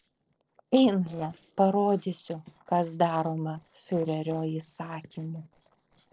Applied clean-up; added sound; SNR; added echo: neural separator model SepFormer DNS4.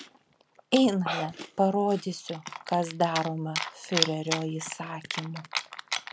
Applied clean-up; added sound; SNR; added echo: none; Chewing, mastication; 7 dB; none.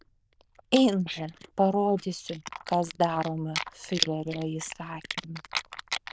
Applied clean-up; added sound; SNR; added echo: neural diffusion model UNIVERSE++.